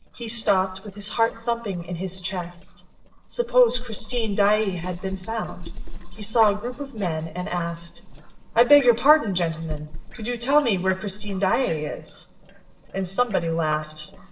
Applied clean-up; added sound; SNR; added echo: neural separator model SepFormer DNS4.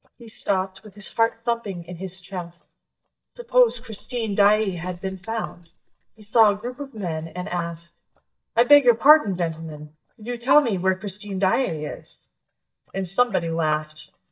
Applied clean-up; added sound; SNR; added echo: neural mask model DeepFilterNet 3.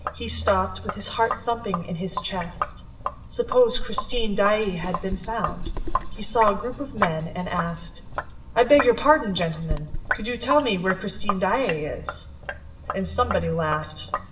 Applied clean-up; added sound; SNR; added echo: none; Sink (filling or washing); 6 dB; reverberation time 0.7 s.